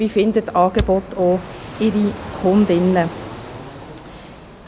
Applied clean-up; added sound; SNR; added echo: none; Fire + Fixed-wing aircraft, airplane; 12 dB; none.